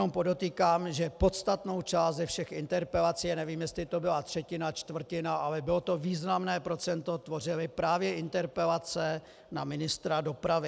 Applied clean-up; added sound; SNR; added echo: none; none; none; none.